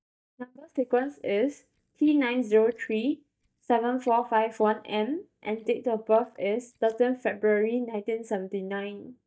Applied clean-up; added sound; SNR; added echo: neural mask model DeepFilterNet 3.